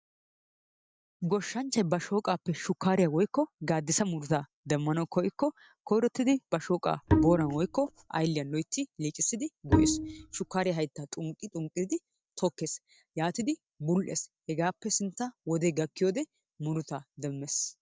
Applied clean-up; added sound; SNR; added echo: neural mask model DeepFilterNet 3.